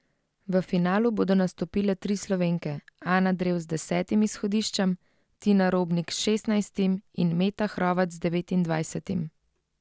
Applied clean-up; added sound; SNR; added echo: none; none; none; none.